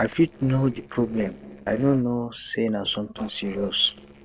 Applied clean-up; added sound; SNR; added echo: neural separator model SepFormer DNS4.